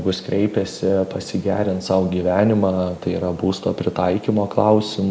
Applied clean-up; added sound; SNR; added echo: none; none; none; none.